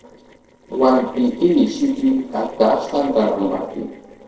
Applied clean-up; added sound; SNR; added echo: neural separator model SepFormer DNS4.